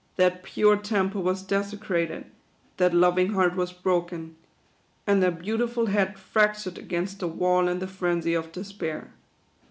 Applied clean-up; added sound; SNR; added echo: none; none; none; none.